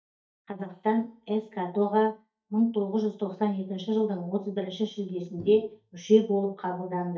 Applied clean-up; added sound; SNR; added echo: neural mask model DeepFilterNet 3.